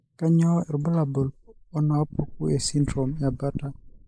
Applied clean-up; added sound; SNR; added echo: neural mask model Resemble Enhance denoiser.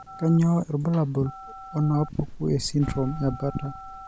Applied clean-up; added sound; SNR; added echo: none; Telephone + Fire; 12 dB; none.